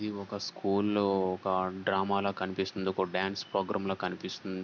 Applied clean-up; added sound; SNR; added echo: none; none; none; none.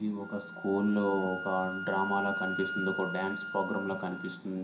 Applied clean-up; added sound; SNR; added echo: none; Wind instrument, woodwind instrument; 6 dB; reverberation time 0.5 s.